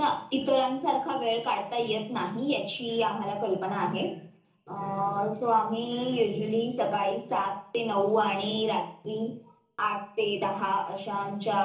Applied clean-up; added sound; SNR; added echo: none; none; none; reverberation time 0.7 s.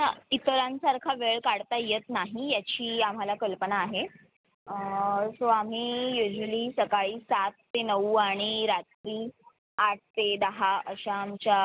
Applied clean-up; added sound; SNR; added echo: none; none; none; none.